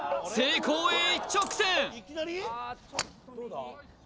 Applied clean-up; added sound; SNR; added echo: none; Coin (dropping) + Keyboard (musical); 11 dB; none.